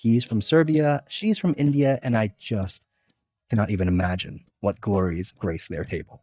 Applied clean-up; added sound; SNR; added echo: neural mask model DeepFilterNet 3.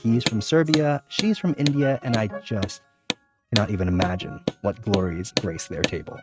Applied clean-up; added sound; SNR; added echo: neural mask model RNNoise.